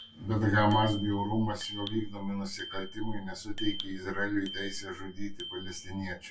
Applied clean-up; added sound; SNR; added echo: none; Bicycle bell; 14 dB; reverberation time 0.1 s.